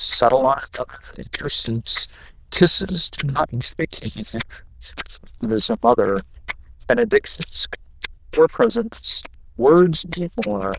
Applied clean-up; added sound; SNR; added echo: neural diffusion model UNIVERSE++.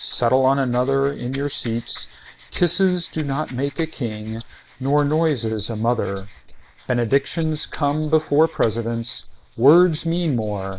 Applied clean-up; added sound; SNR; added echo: neural mask model Resemble Enhance denoiser.